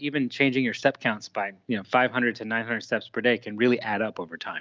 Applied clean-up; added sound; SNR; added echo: none; none; none; none.